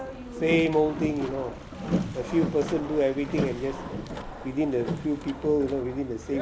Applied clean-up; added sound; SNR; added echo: none; Boat, Water vehicle; 6 dB; none.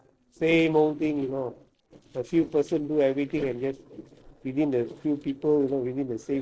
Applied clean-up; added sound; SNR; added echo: neural separator model SepFormer DNS4.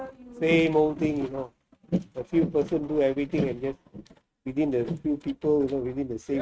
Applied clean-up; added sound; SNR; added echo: neural mask model RNNoise.